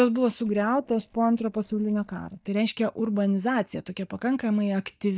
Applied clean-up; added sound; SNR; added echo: neural mask model DeepFilterNet 3.